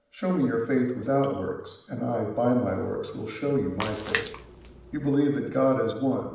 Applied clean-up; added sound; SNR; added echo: none; Splash, splatter; 9 dB; reverberation time 0.8 s.